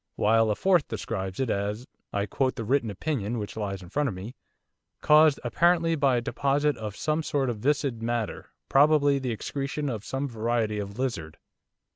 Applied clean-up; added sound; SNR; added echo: none; none; none; none.